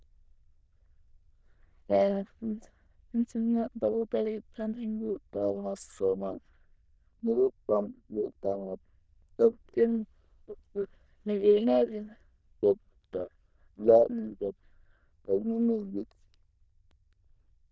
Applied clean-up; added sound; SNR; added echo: neural diffusion model UNIVERSE++.